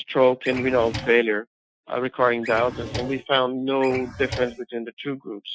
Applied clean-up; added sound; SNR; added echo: classical method Wiener filter.